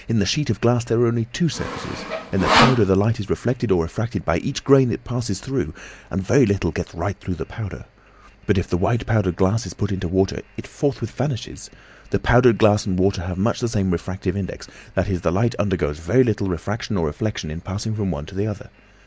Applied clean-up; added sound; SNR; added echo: none; Sawing; 1 dB; none.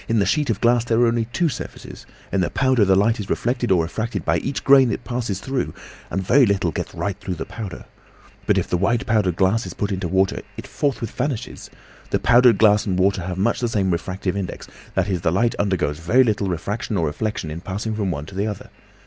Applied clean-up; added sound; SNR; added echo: none; none; none; none.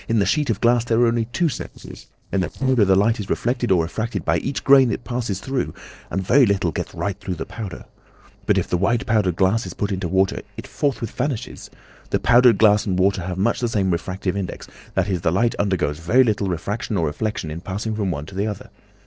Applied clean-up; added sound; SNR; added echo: neural separator model SepFormer DNS4.